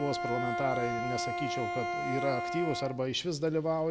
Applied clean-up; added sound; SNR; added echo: none; Bowed string instrument; 2 dB; none.